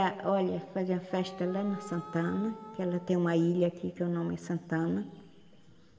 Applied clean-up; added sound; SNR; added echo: none; Wind instrument, woodwind instrument; 17 dB; reverberation time 1.5 s.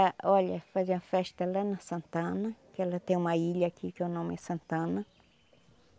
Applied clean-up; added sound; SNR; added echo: none; none; none; none.